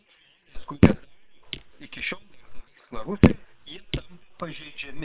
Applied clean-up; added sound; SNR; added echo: neural separator model SepFormer WHAM!.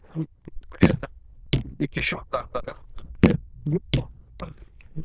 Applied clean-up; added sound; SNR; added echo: neural diffusion model UNIVERSE++.